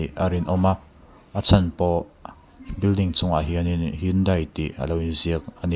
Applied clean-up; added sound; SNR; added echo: none; none; none; none.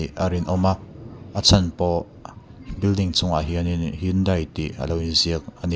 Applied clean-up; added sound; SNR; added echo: none; Thunder; 20 dB; none.